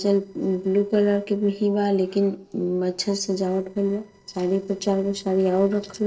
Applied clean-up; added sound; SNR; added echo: neural separator model SepFormer DNS4.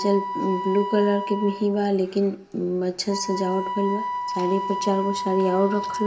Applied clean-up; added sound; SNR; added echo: none; Wind instrument, woodwind instrument; 6 dB; reverberation time 0.6 s.